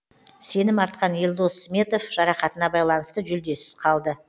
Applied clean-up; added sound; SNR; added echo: none; none; none; none.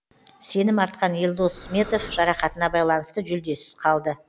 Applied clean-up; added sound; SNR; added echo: none; Breathing; 16 dB; none.